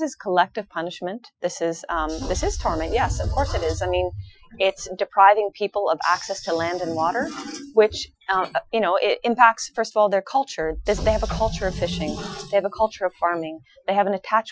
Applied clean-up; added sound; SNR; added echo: classical method Wiener filter.